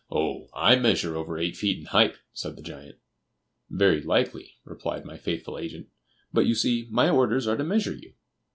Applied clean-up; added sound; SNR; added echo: none; none; none; none.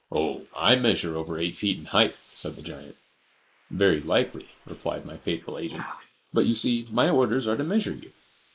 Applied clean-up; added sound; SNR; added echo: neural mask model Resemble Enhance denoiser.